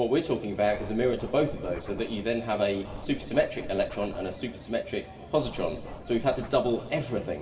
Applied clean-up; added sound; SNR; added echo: none; Scratching (performance technique); 13 dB; reverberation time 2.0 s.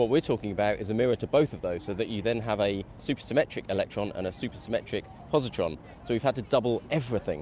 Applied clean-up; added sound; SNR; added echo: none; none; none; none.